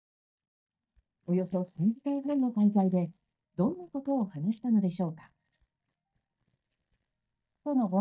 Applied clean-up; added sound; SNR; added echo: neural mask model DeepFilterNet 3.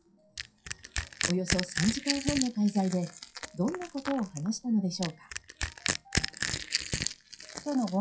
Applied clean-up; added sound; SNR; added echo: classical method WPE with log-MMSE.